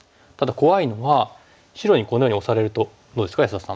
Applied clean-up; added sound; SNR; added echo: none; none; none; none.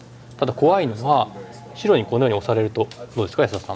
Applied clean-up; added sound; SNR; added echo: none; Burping, eructation; 18 dB; none.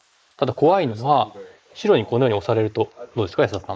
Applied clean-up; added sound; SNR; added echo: neural mask model Resemble Enhance denoiser.